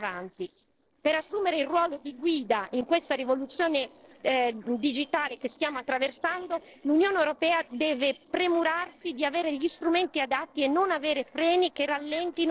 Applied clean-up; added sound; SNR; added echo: neural separator model SepFormer DNS4.